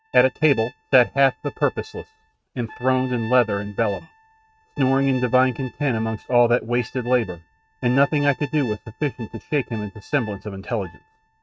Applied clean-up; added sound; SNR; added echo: neural mask model RNNoise.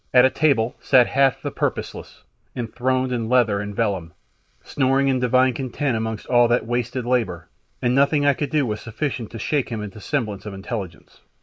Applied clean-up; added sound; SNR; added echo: neural mask model Resemble Enhance denoiser.